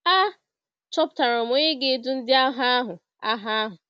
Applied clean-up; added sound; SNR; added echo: none; none; none; none.